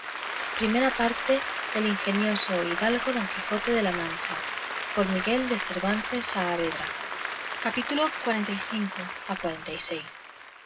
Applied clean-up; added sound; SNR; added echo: none; Applause; 4 dB; reverberation time 0.2 s.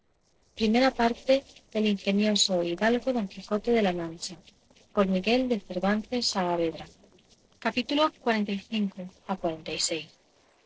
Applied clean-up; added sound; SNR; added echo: neural separator model SepFormer DNS4.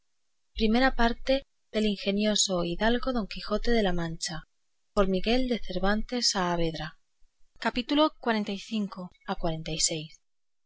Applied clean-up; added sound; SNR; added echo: none; none; none; none.